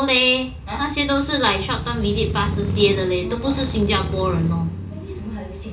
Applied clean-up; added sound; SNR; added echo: none; Motorcycle; 5 dB; reverberation time 0.2 s.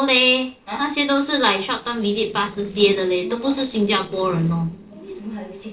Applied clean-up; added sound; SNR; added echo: neural separator model SepFormer DNS4.